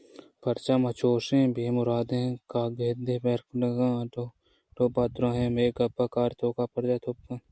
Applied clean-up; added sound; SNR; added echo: none; none; none; none.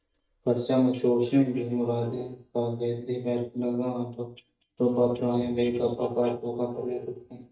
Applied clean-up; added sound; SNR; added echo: neural mask model DeepFilterNet 3.